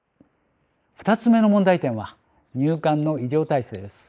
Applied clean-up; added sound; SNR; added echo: neural mask model Resemble Enhance denoiser.